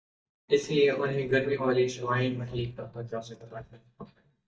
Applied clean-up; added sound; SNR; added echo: neural mask model DeepFilterNet 3.